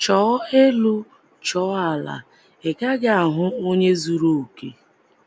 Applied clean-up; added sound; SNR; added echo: none; none; none; none.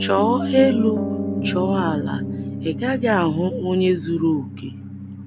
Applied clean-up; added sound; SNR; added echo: none; Piano; 4 dB; none.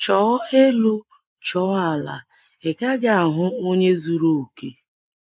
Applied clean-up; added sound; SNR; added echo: neural mask model Resemble Enhance denoiser.